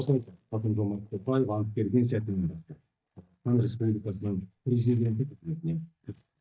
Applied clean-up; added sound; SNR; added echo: neural mask model DeepFilterNet 3.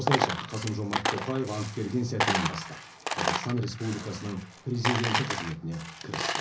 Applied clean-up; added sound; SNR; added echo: none; Coin (dropping); 0 dB; reverberation time 0.5 s.